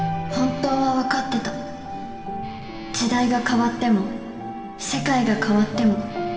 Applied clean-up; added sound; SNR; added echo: none; Guitar; 19 dB; reverberation time 2.2 s.